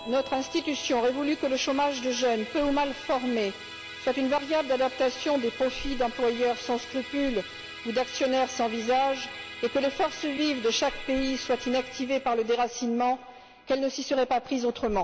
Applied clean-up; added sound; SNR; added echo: none; Musical instrument; 14 dB; none.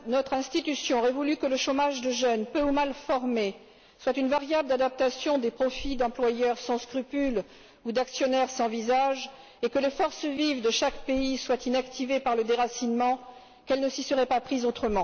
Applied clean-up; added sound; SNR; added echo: none; none; none; none.